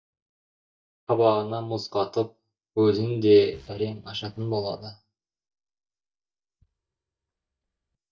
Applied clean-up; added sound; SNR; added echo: neural mask model DeepFilterNet 3.